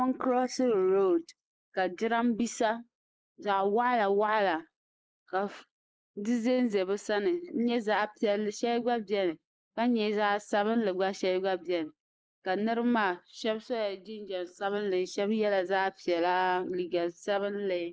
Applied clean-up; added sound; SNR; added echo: neural mask model Resemble Enhance denoiser.